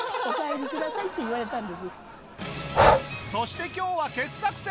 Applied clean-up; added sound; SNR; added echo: none; Breathing; -3 dB; none.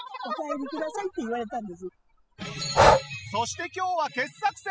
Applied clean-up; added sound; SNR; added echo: classical method spectral subtraction.